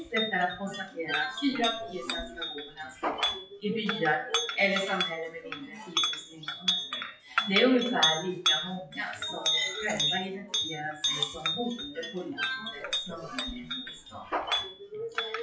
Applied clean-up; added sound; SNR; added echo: classical method WPE with log-MMSE.